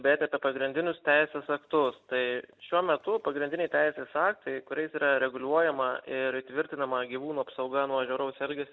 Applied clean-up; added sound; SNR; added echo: none; none; none; none.